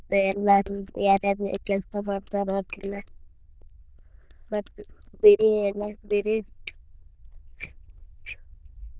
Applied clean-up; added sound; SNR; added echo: neural diffusion model UNIVERSE++.